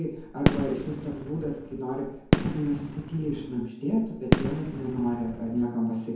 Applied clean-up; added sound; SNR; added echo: none; Fireworks; 0 dB; reverberation time 0.9 s.